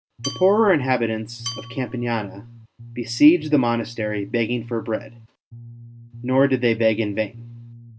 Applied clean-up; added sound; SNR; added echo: none; Bass guitar + Dishes, pots, and pans / Glass / Bell; 15 dB; none.